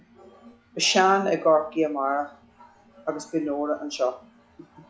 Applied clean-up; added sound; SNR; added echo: classical method log-MMSE.